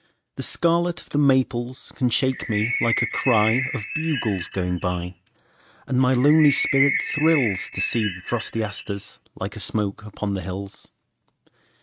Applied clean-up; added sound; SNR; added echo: neural mask model RNNoise.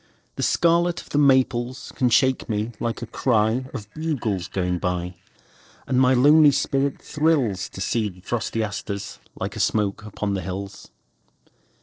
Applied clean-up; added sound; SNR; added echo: neural separator model SepFormer DNS4.